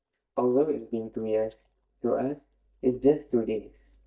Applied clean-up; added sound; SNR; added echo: neural mask model DeepFilterNet 3.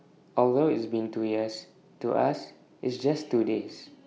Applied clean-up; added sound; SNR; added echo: none; none; none; none.